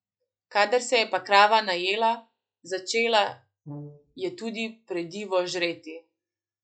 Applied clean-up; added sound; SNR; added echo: classical method log-MMSE.